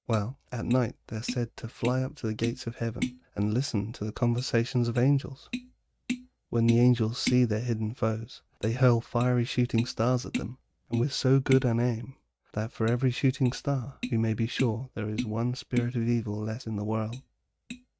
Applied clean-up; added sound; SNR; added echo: neural mask model RNNoise.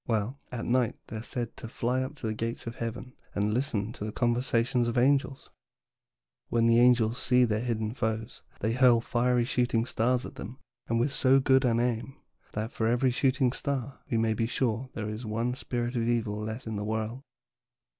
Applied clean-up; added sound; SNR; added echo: none; none; none; none.